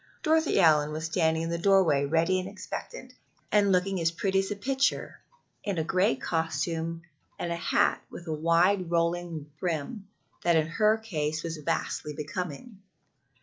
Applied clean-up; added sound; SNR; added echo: none; none; none; none.